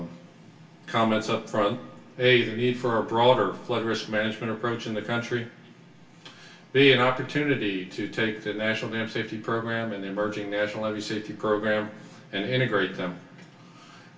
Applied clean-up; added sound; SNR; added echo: none; none; none; reverberation time 0.3 s.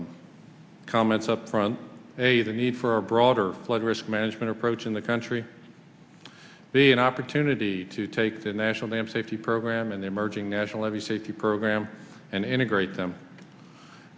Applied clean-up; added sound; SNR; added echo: none; none; none; none.